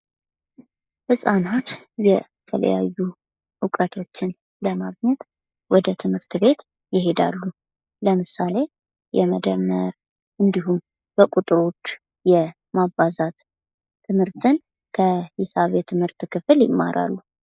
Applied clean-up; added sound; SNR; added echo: neural mask model Resemble Enhance denoiser.